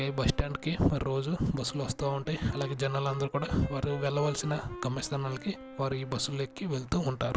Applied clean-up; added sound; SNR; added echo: none; Wind instrument, woodwind instrument; 16 dB; none.